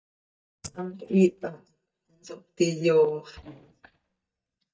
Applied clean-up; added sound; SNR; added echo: neural mask model DeepFilterNet 3.